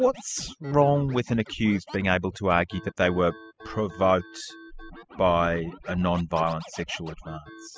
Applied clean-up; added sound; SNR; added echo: classical method spectral subtraction.